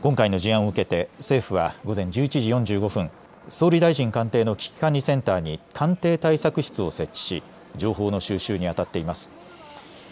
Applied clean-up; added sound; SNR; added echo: none; none; none; none.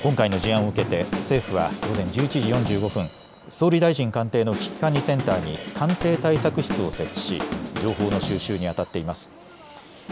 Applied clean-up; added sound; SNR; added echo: none; Drum / Drum kit; 8 dB; none.